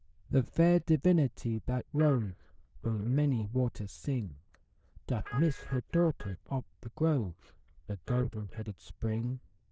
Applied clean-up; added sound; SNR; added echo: neural diffusion model UNIVERSE++.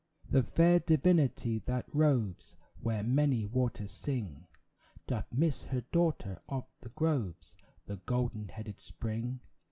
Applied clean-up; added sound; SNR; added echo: none; none; none; none.